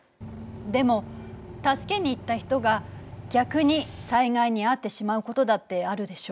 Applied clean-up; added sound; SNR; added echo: none; Bus / Engine; 13 dB; none.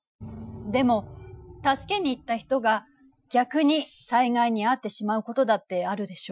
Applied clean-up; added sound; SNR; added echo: classical method Wiener filter.